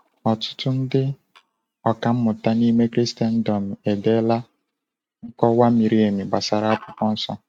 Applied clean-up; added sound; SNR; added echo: neural mask model RNNoise.